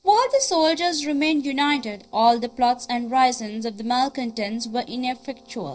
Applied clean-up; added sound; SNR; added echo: neural separator model SepFormer DNS4.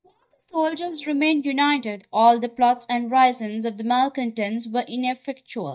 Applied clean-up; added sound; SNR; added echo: neural mask model DeepFilterNet 3.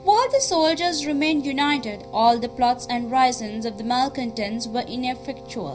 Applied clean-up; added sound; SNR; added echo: none; Keyboard (musical); 18 dB; reverberation time 0.4 s.